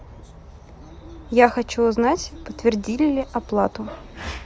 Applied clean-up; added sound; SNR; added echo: none; none; none; none.